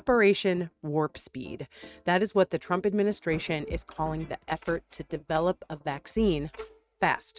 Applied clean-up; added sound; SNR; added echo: neural mask model RNNoise.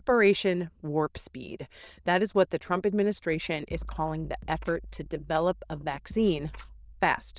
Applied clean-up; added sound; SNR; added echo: neural diffusion model UNIVERSE++.